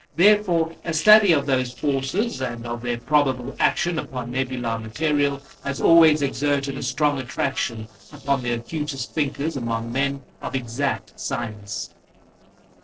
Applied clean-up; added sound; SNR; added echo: neural separator model SepFormer DNS4.